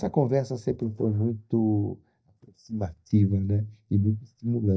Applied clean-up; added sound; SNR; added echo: neural mask model DeepFilterNet 3.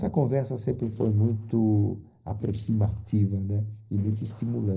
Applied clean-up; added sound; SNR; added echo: neural separator model SepFormer DNS4.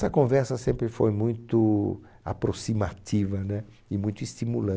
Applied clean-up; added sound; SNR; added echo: none; none; none; none.